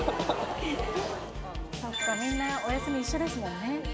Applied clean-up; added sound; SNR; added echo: none; none; none; none.